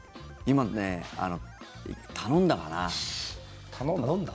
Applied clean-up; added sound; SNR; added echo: none; none; none; none.